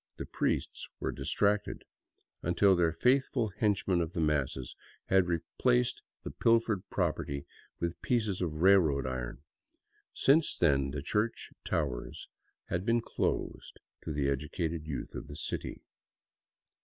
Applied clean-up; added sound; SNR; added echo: none; none; none; none.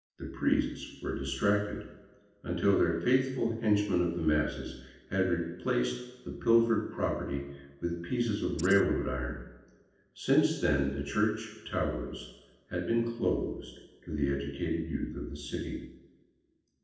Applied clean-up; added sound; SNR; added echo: neural separator model SepFormer DNS4.